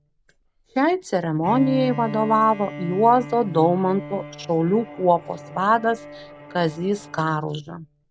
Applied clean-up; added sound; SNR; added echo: none; Bowed string instrument; 14 dB; none.